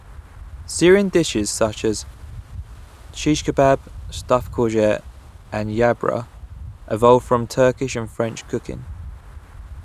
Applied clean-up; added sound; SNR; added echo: none; Wind; 16 dB; none.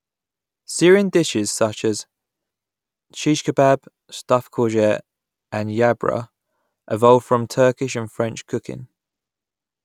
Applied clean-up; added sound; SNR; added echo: none; none; none; none.